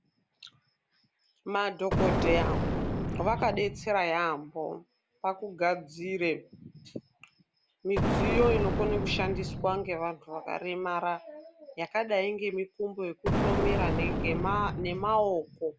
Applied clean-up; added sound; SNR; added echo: none; Explosion; -2 dB; none.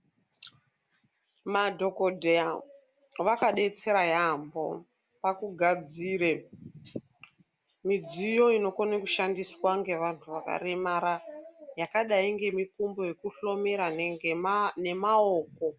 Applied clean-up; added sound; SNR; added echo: none; none; none; none.